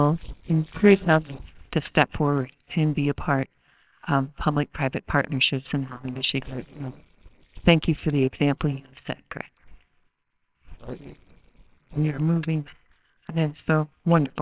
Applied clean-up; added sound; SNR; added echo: neural separator model SepFormer WHAMR!.